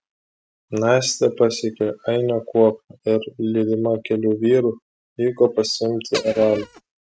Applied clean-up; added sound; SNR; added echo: neural mask model RNNoise.